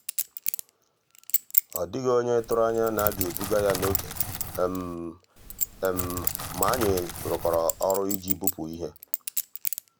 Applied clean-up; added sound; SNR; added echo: none; Crackle + Chink, clink; 3 dB; none.